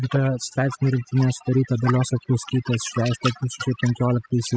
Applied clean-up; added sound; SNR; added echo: classical method spectral subtraction.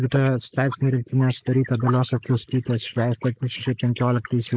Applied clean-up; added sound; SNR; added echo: neural mask model Resemble Enhance denoiser.